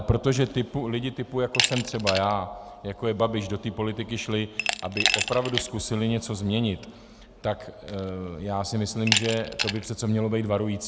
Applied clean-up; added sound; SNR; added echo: none; Glass; 6 dB; none.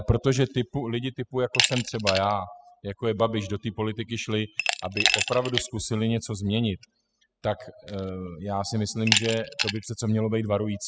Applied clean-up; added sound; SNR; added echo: classical method spectral subtraction.